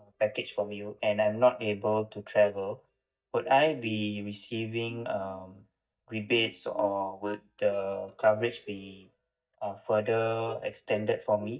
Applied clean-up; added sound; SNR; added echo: neural mask model DeepFilterNet 3.